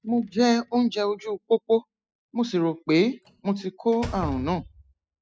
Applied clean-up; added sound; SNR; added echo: classical method spectral subtraction.